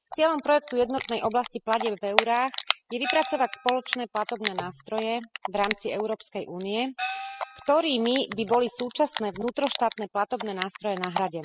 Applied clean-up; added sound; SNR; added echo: classical method spectral subtraction.